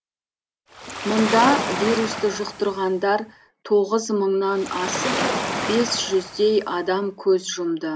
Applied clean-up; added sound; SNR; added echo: none; Waves, surf; 5 dB; none.